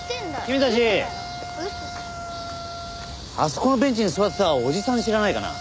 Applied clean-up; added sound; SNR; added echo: none; Wind instrument, woodwind instrument; 13 dB; none.